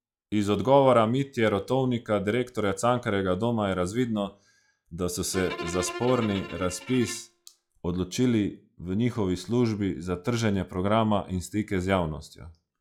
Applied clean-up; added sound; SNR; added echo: classical method log-MMSE.